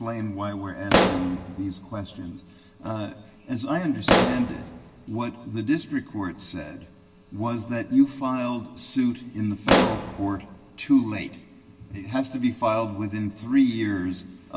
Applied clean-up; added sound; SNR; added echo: none; Explosion; -2 dB; reverberation time 2.3 s.